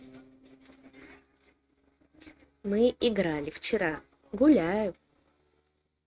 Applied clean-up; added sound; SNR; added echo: neural mask model RNNoise.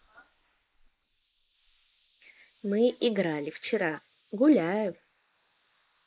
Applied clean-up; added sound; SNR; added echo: neural mask model Resemble Enhance denoiser.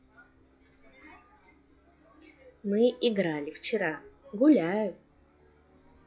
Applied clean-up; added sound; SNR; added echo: classical method log-MMSE.